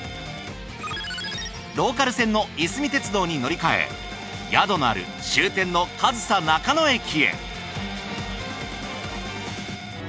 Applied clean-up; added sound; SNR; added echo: none; none; none; none.